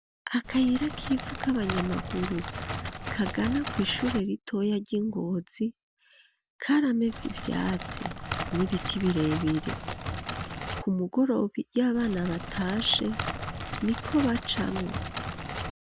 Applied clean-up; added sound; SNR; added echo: none; Crackle; 6 dB; none.